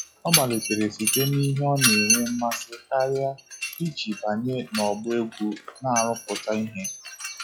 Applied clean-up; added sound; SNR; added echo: classical method log-MMSE.